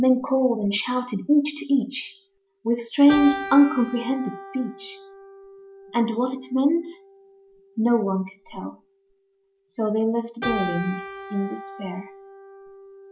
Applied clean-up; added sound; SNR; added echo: none; Keyboard (musical); 13 dB; none.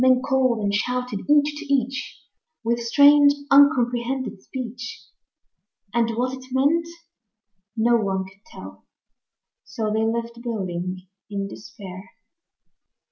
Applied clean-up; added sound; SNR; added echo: none; none; none; none.